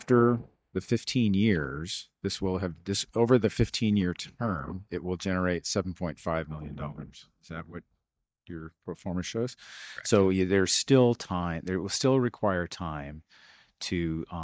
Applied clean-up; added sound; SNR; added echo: neural mask model DeepFilterNet 3.